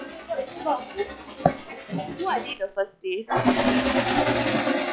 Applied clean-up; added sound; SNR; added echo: classical method log-MMSE.